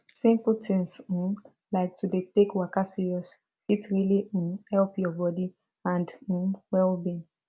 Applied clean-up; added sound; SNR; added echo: none; none; none; none.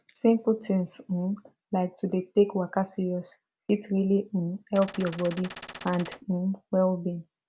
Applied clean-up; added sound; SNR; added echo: none; Gunshot, gunfire; 14 dB; none.